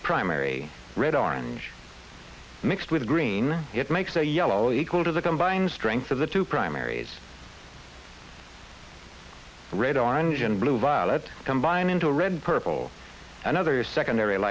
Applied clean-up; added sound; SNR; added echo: none; Brass instrument; 14 dB; none.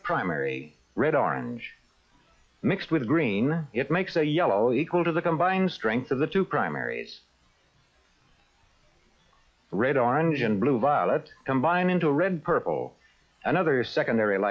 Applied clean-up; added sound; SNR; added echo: classical method log-MMSE.